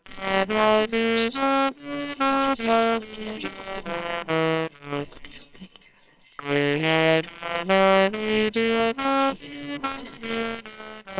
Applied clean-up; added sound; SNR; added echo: neural separator model SepFormer WHAMR!.